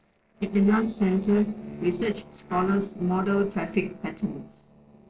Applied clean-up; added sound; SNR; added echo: neural separator model SepFormer DNS4.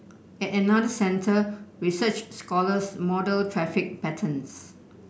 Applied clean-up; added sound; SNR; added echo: none; none; none; none.